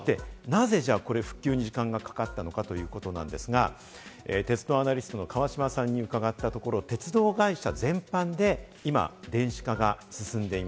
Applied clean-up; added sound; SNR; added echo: none; none; none; none.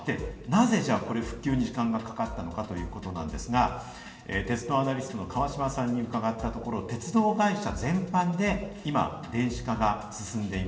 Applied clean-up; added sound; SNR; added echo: none; none; none; reverberation time 0.9 s.